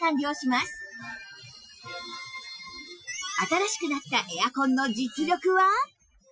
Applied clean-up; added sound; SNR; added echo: classical method Wiener filter.